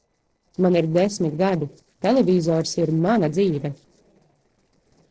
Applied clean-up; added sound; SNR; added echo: neural separator model SepFormer DNS4.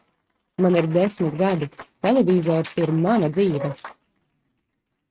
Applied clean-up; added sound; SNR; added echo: neural mask model RNNoise.